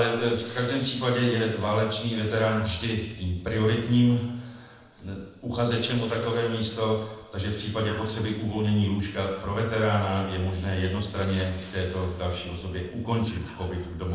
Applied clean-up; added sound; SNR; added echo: neural separator model SepFormer DNS4.